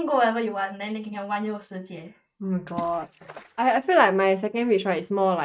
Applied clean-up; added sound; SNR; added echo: neural mask model RNNoise.